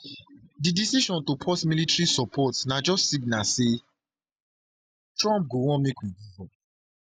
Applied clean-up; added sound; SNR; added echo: none; none; none; none.